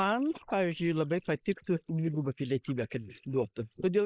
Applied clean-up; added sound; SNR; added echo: neural mask model Resemble Enhance denoiser.